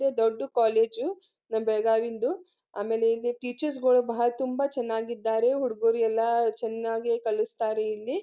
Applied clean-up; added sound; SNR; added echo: none; none; none; none.